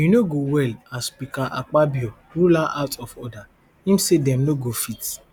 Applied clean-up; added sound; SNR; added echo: none; none; none; none.